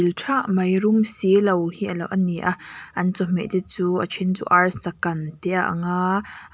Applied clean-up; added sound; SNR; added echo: none; none; none; none.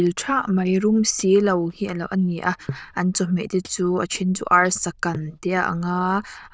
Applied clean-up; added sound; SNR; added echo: neural diffusion model UNIVERSE++.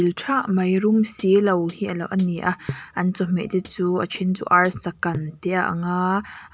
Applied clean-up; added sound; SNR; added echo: none; Hi-hat; 18 dB; none.